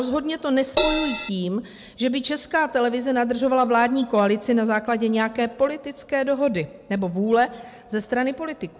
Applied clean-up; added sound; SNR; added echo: none; Crash cymbal; -1 dB; none.